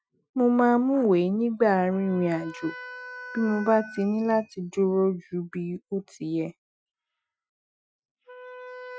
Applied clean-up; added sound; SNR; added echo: classical method Wiener filter.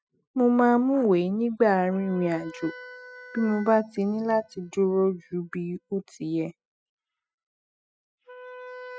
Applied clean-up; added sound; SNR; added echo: classical method spectral subtraction.